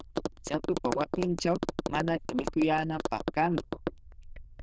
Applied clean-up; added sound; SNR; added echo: neural diffusion model UNIVERSE++.